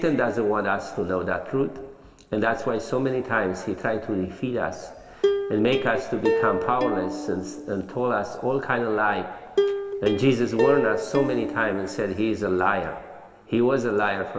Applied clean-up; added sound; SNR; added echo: none; Plucked string instrument; 3 dB; reverberation time 2.8 s.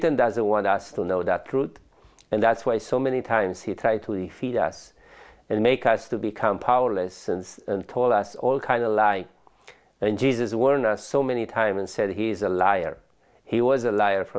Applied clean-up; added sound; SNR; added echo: none; none; none; none.